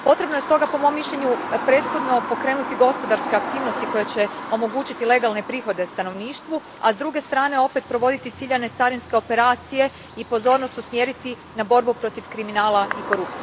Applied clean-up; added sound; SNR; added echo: none; Bird vocalization, bird call, bird song; 10 dB; none.